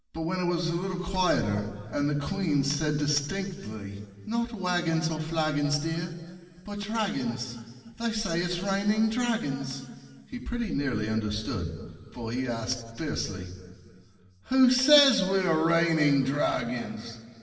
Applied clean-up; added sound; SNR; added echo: none; none; none; reverberation time 2.3 s.